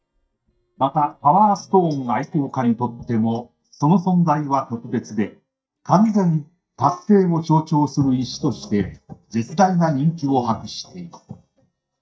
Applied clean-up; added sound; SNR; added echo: neural mask model DeepFilterNet 3.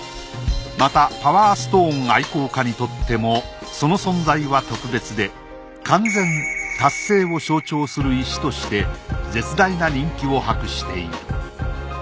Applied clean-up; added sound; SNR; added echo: none; none; none; none.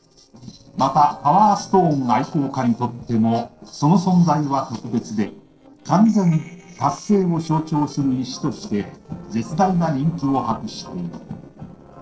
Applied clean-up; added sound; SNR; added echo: neural separator model SepFormer DNS4.